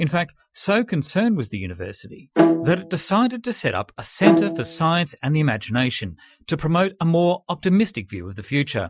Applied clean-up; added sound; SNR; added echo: classical method Wiener filter.